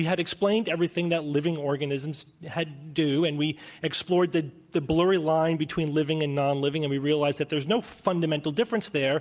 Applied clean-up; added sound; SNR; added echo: none; none; none; none.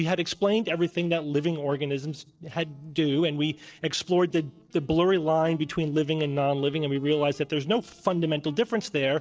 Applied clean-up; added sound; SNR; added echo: neural separator model SepFormer DNS4.